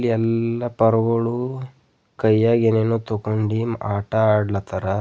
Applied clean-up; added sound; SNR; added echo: none; none; none; none.